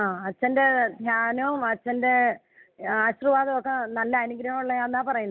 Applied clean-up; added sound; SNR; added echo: none; none; none; none.